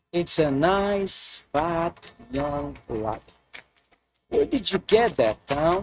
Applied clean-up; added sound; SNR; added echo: neural mask model RNNoise.